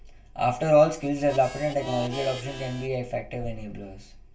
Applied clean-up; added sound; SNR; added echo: none; Harmonica; 13 dB; reverberation time 0.2 s.